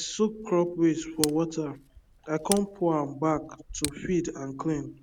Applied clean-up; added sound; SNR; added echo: none; Tick; 13 dB; none.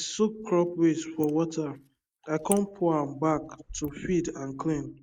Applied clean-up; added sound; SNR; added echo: neural mask model Resemble Enhance denoiser.